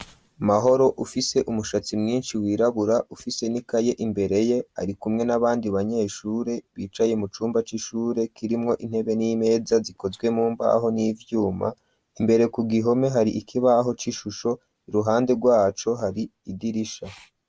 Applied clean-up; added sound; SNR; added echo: none; none; none; none.